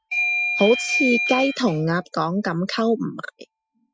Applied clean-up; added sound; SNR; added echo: classical method Wiener filter.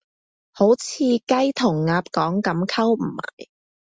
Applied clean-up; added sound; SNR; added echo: none; none; none; none.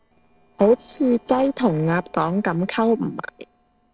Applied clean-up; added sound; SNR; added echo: neural separator model SepFormer DNS4.